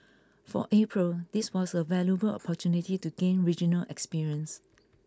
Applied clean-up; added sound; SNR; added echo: none; none; none; none.